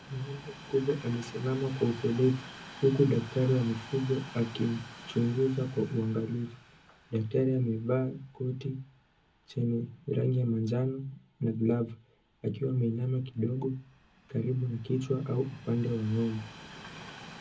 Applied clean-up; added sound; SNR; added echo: none; Train; 19 dB; reverberation time 0.4 s.